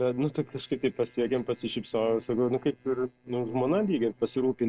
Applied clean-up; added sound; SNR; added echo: neural separator model SepFormer DNS4.